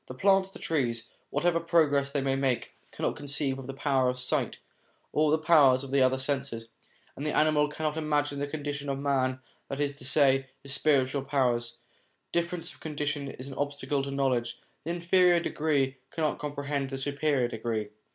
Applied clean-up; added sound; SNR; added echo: none; none; none; none.